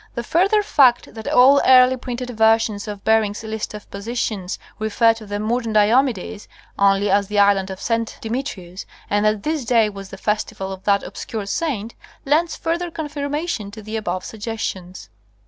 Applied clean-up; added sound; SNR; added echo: none; none; none; none.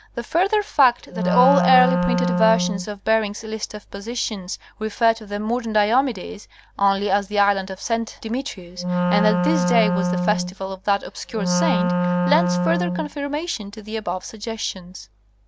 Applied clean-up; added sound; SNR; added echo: none; Wind instrument, woodwind instrument; -1 dB; none.